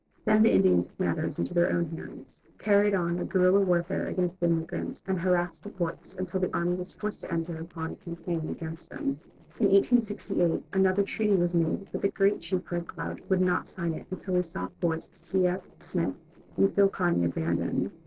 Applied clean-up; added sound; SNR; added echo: neural separator model SepFormer DNS4.